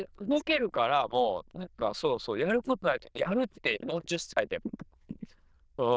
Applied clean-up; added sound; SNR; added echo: neural diffusion model UNIVERSE++.